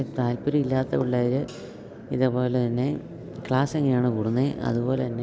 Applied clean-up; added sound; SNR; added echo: none; none; none; none.